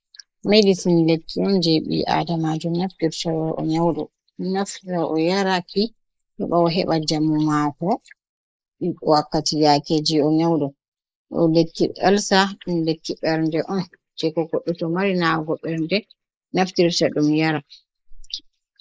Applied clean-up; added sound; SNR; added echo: neural mask model Resemble Enhance denoiser.